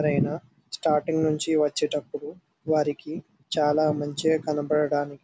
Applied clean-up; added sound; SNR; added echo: none; none; none; none.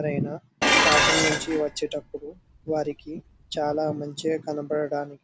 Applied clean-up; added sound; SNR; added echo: none; Dishes, pots, and pans; -3 dB; none.